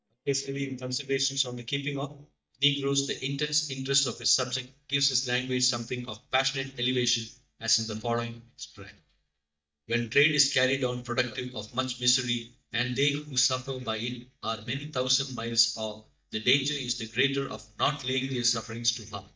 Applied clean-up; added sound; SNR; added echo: neural mask model DeepFilterNet 3.